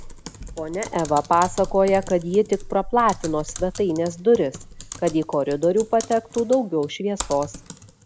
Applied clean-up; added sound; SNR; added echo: none; Typing; 14 dB; none.